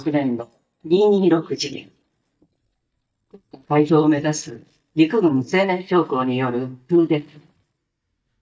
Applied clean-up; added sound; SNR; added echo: neural mask model DeepFilterNet 3.